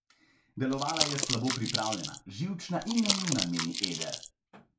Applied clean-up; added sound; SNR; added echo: none; Crumpling, crinkling; -2 dB; none.